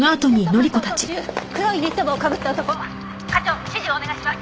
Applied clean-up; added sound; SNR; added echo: none; none; none; none.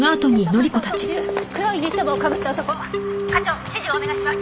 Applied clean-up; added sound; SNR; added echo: none; Telephone; 6 dB; none.